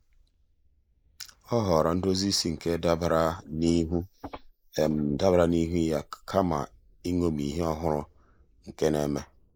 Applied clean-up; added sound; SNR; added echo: neural mask model Resemble Enhance denoiser.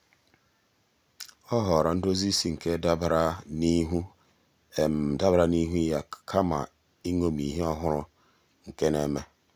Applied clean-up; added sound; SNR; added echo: none; none; none; none.